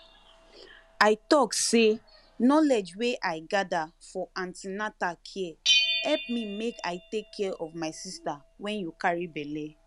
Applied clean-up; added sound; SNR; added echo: none; Bell; 8 dB; none.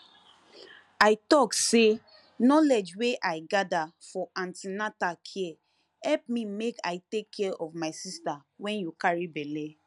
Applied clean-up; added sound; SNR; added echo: none; none; none; none.